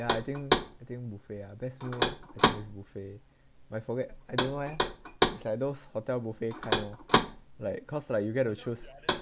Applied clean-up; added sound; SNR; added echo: none; Knock; -3 dB; none.